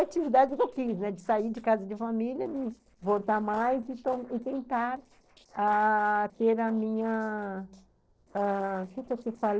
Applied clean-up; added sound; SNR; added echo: neural separator model SepFormer DNS4.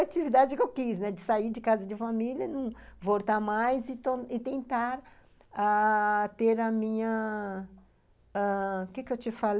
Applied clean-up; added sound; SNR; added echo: none; none; none; none.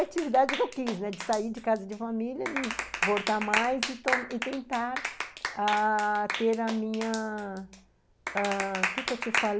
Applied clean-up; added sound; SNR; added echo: none; Clapping; 5 dB; none.